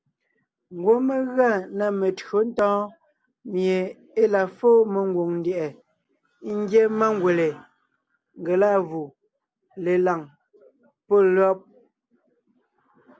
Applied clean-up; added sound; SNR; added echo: none; none; none; none.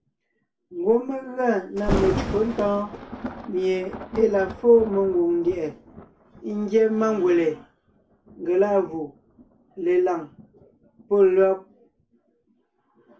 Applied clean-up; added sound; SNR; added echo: none; Thunder; 12 dB; reverberation time 0.2 s.